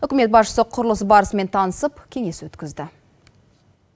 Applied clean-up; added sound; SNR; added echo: none; none; none; none.